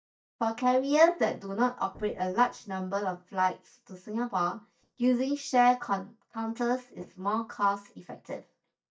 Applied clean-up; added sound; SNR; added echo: neural mask model DeepFilterNet 3.